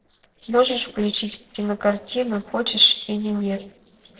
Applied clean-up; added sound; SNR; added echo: neural separator model SepFormer DNS4.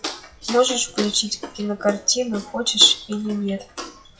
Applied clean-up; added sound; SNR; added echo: classical method WPE with log-MMSE.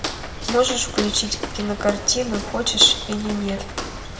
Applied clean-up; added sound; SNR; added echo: none; Walk, footsteps; 7 dB; reverberation time 0.6 s.